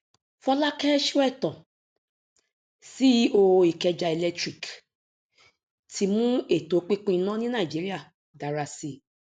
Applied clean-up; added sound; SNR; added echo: none; none; none; none.